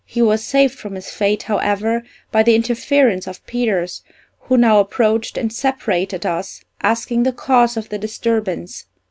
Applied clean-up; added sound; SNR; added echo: none; none; none; none.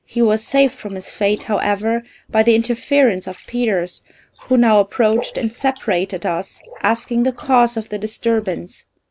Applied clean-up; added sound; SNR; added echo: neural mask model Resemble Enhance denoiser.